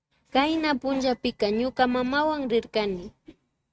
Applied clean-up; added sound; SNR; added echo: neural mask model RNNoise.